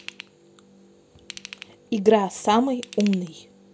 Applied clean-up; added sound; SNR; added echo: none; Ratchet, pawl / Tools; 20 dB; none.